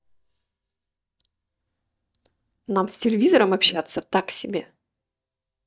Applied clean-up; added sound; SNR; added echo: neural mask model DeepFilterNet 3.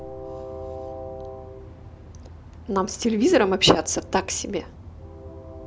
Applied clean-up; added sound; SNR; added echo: none; Train; 13 dB; none.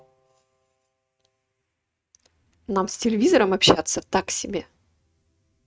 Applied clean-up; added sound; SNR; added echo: neural mask model RNNoise.